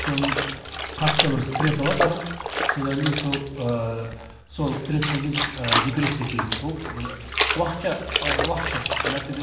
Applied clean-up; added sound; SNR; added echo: none; Trickle, dribble / Splash, splatter; 1 dB; reverberation time 0.9 s.